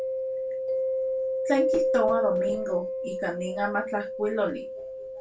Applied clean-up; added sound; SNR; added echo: none; Mallet percussion; -3 dB; reverberation time 0.2 s.